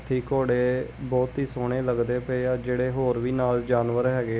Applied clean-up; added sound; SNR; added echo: none; none; none; none.